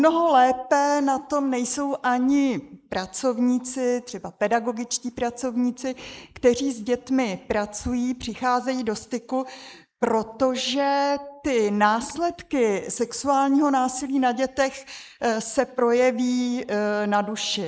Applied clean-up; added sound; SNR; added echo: neural mask model Resemble Enhance denoiser.